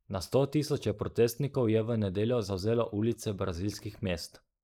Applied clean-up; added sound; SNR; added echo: neural mask model Resemble Enhance denoiser.